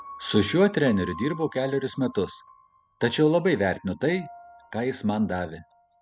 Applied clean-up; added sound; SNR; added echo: none; Piano; 20 dB; none.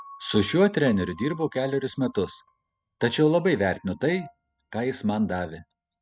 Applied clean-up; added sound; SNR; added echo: neural mask model RNNoise.